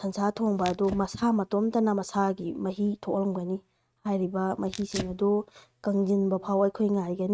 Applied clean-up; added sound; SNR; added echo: neural mask model RNNoise.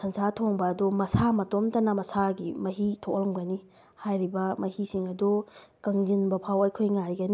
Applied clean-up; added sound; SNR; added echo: none; none; none; none.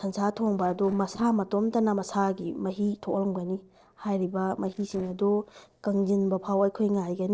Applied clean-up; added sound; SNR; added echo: neural separator model SepFormer DNS4.